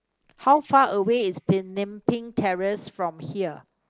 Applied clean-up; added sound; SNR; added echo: neural mask model Resemble Enhance denoiser.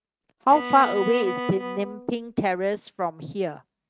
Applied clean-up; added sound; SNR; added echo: neural mask model RNNoise.